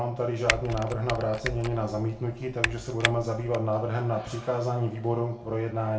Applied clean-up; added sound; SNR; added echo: none; Typing; 5 dB; reverberation time 0.4 s.